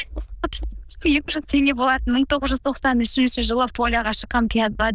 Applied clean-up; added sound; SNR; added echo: neural diffusion model UNIVERSE++.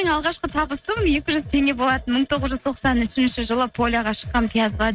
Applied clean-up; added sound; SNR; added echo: neural mask model RNNoise.